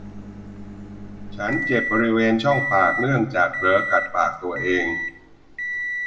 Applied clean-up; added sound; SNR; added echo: none; Microwave oven; 6 dB; reverberation time 0.6 s.